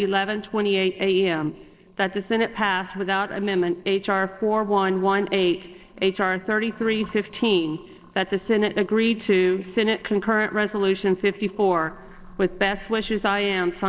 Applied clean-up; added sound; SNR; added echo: neural separator model SepFormer DNS4.